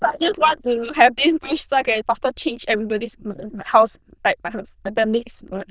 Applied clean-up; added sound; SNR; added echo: neural diffusion model UNIVERSE++.